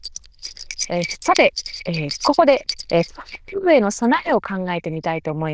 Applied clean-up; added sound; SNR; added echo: neural diffusion model UNIVERSE++.